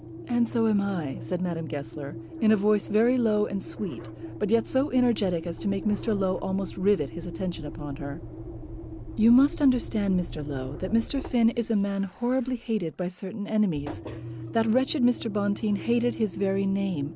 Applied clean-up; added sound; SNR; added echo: none; Engine; 12 dB; none.